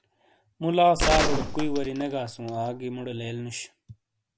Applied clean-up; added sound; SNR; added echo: none; Gunshot, gunfire; 1 dB; none.